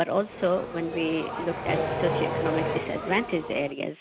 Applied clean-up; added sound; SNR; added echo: none; Accelerating, revving, vroom; 3 dB; none.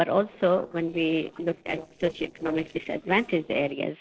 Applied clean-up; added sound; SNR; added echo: neural separator model SepFormer DNS4.